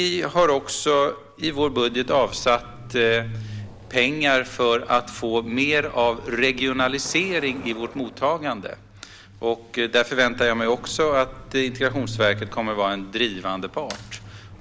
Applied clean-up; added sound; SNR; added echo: none; Truck; 16 dB; none.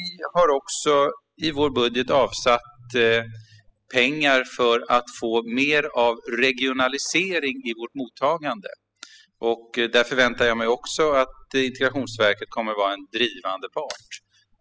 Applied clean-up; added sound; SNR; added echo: classical method spectral subtraction.